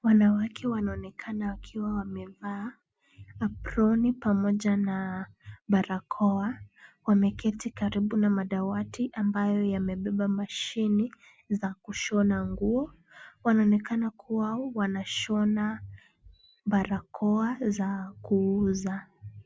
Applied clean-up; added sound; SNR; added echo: none; none; none; none.